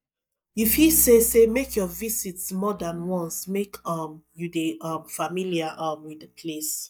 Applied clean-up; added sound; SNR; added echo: neural mask model DeepFilterNet 3.